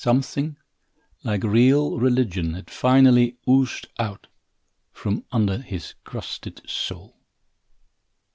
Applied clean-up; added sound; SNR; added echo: none; none; none; none.